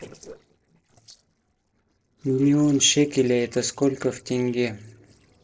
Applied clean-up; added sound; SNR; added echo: neural separator model SepFormer DNS4.